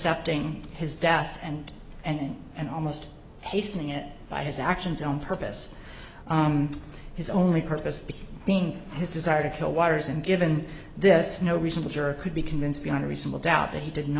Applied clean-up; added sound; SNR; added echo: none; none; none; none.